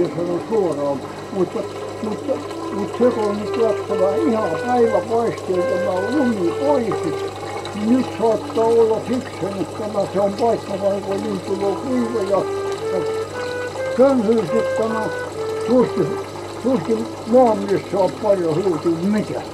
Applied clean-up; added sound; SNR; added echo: none; Engine + Wind instrument, woodwind instrument; 6 dB; none.